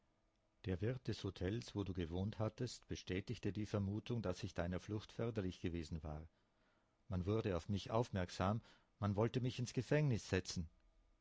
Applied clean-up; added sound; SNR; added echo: none; none; none; none.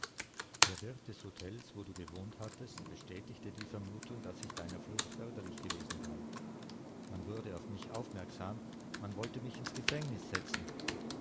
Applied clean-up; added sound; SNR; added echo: none; Computer keyboard; -4 dB; none.